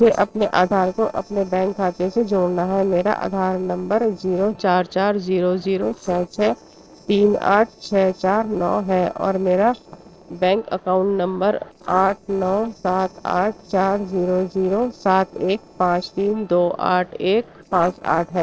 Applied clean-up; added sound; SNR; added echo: neural separator model SepFormer DNS4.